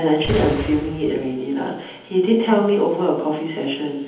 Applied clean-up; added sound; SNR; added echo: none; Boom; 8 dB; reverberation time 1.3 s.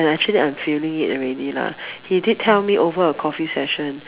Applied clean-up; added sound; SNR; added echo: none; none; none; none.